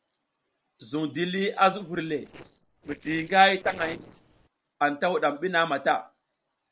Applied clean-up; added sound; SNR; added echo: neural separator model SepFormer DNS4.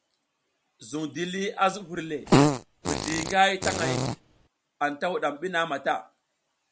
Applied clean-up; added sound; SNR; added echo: none; Fart; -3 dB; none.